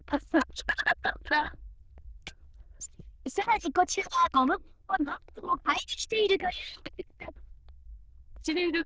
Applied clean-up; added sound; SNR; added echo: neural diffusion model UNIVERSE++.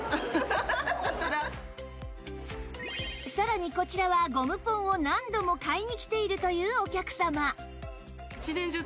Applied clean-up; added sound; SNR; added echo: none; none; none; none.